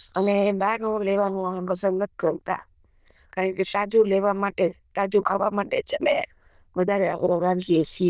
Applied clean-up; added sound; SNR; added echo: neural diffusion model UNIVERSE++.